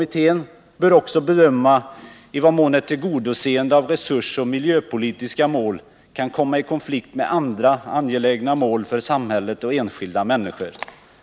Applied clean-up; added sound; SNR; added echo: none; none; none; none.